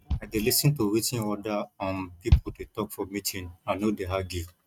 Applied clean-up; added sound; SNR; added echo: neural mask model RNNoise.